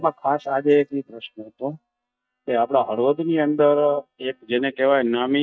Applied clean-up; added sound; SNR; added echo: neural mask model DeepFilterNet 3.